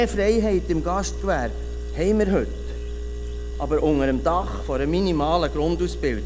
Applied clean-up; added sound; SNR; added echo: none; Engine; 6 dB; none.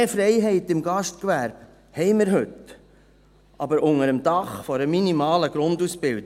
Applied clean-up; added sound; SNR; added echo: none; none; none; none.